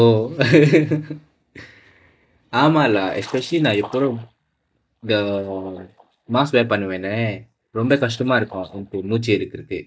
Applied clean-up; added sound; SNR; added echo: neural mask model DeepFilterNet 3.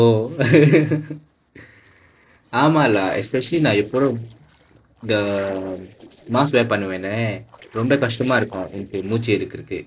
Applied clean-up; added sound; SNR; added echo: neural separator model SepFormer DNS4.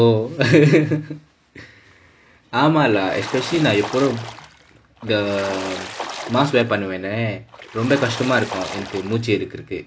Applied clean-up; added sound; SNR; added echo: none; Water / Splash, splatter; 12 dB; none.